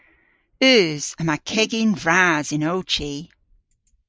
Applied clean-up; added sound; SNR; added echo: neural mask model Resemble Enhance denoiser.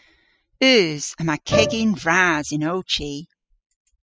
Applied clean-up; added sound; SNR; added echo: classical method spectral subtraction.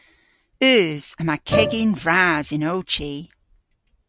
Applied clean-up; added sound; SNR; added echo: none; Bowed string instrument; 3 dB; none.